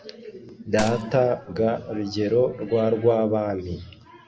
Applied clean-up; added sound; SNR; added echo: none; Gunshot, gunfire; 17 dB; none.